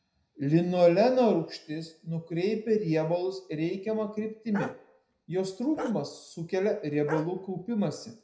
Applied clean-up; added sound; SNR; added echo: none; Bark; 13 dB; reverberation time 0.5 s.